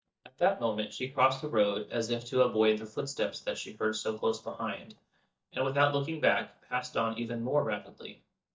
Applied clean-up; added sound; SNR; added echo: neural mask model DeepFilterNet 3.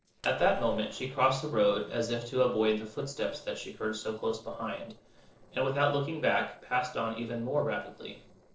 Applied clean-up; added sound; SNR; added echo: neural separator model SepFormer DNS4.